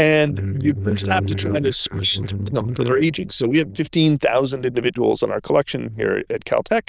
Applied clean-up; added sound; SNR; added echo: neural diffusion model UNIVERSE++.